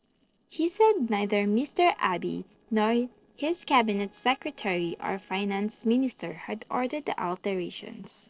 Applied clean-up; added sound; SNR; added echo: neural separator model SepFormer DNS4.